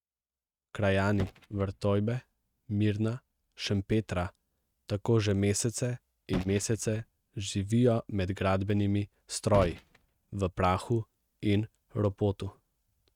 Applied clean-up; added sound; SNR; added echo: neural mask model RNNoise.